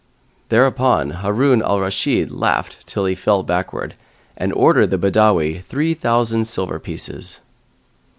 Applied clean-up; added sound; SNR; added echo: none; none; none; none.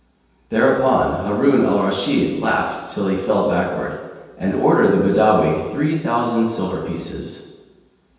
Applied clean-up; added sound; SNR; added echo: none; none; none; reverberation time 1.2 s.